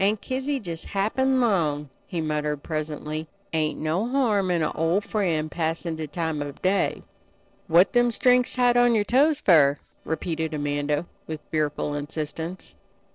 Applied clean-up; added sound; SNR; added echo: neural separator model SepFormer DNS4.